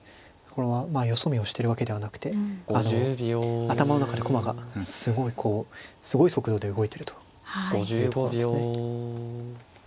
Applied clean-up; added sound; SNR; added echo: none; none; none; none.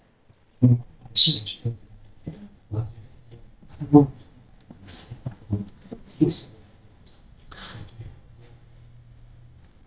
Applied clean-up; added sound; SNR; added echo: neural mask model DeepFilterNet 3.